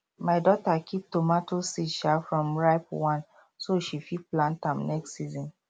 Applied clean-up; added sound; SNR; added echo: none; none; none; none.